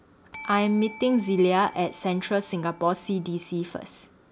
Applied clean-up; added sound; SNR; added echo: none; Bell; 17 dB; none.